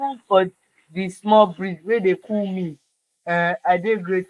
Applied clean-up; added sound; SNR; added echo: neural mask model Resemble Enhance denoiser.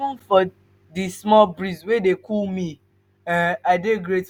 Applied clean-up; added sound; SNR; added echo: none; none; none; none.